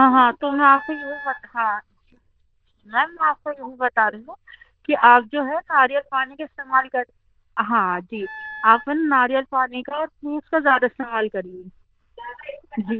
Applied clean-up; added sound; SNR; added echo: neural diffusion model UNIVERSE++.